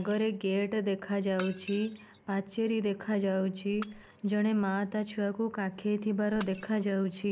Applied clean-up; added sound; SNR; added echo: none; Shatter; 20 dB; none.